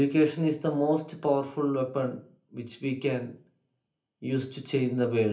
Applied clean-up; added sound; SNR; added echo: none; none; none; reverberation time 0.3 s.